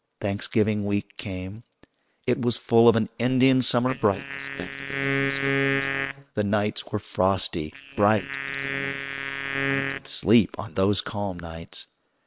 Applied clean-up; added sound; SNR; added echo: neural separator model SepFormer WHAM!.